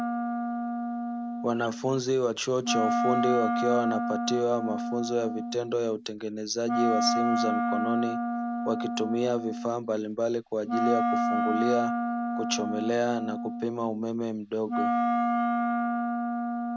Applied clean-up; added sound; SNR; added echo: none; Wind instrument, woodwind instrument; -1 dB; none.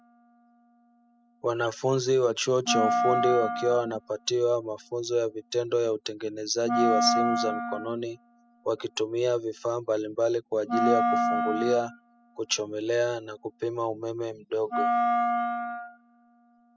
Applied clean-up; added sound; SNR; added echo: classical method spectral subtraction.